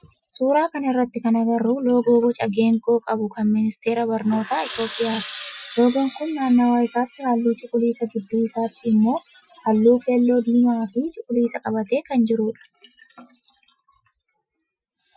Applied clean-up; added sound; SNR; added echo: classical method Wiener filter.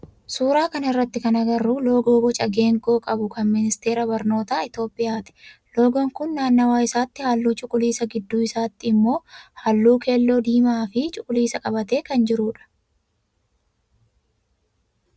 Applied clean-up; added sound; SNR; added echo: none; none; none; none.